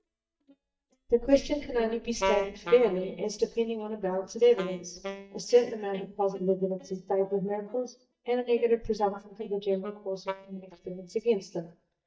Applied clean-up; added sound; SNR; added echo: neural mask model DeepFilterNet 3.